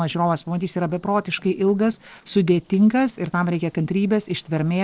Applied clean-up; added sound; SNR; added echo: neural separator model SepFormer DNS4.